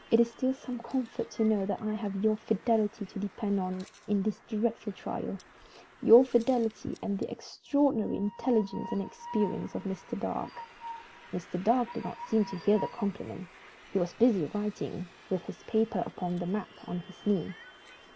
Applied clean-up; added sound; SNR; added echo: none; Train; 19 dB; none.